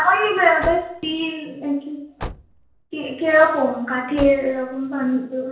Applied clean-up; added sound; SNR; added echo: none; Car; 17 dB; reverberation time 0.5 s.